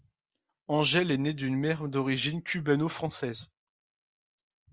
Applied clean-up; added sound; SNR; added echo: none; none; none; none.